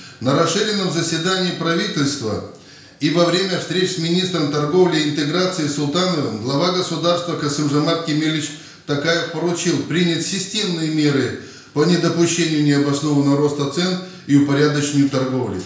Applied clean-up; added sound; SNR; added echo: none; none; none; reverberation time 0.5 s.